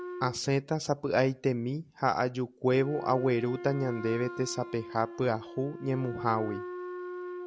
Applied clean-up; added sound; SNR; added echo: none; Wind instrument, woodwind instrument; 12 dB; none.